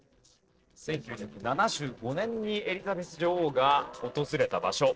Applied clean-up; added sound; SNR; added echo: neural separator model SepFormer DNS4.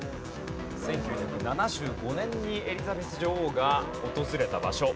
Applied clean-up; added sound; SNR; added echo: none; Musical instrument; 9 dB; none.